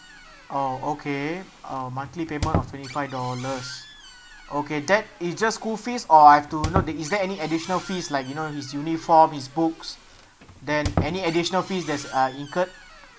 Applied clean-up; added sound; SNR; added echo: none; Squeak; 11 dB; none.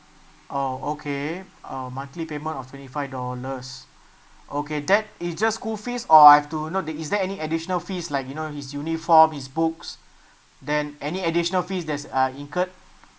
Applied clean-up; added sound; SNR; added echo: none; none; none; none.